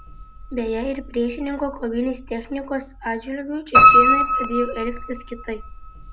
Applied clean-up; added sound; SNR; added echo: none; Piano; -5 dB; none.